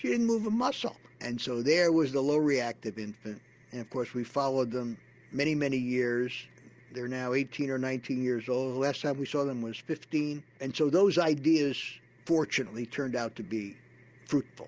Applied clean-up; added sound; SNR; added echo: none; none; none; none.